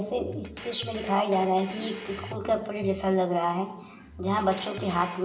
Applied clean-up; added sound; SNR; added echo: none; Drum kit; 14 dB; reverberation time 1.3 s.